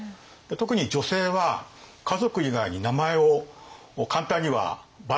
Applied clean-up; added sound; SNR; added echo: none; none; none; none.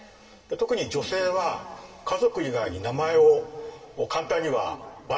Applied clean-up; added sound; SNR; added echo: none; none; none; reverberation time 2.6 s.